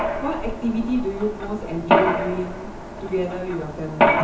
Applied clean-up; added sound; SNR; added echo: none; Mechanisms; -3 dB; reverberation time 0.6 s.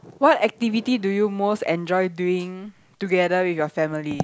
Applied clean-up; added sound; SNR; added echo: none; none; none; none.